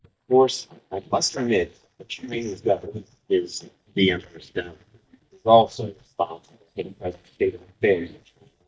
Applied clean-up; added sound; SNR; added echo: neural mask model DeepFilterNet 3.